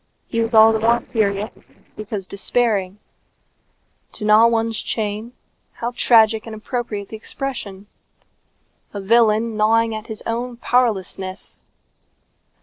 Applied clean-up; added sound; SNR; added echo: neural separator model SepFormer DNS4.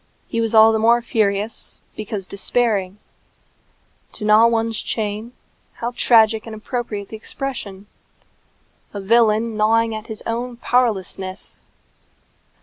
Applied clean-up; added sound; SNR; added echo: none; none; none; none.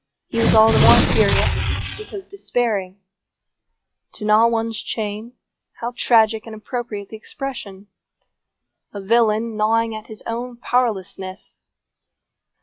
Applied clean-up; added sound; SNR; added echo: classical method log-MMSE.